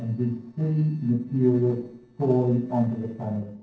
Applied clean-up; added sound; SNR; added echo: neural separator model SepFormer DNS4.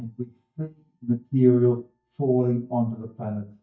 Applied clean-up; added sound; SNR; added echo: neural mask model DeepFilterNet 3.